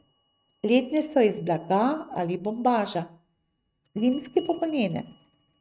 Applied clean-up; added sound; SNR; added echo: neural mask model RNNoise.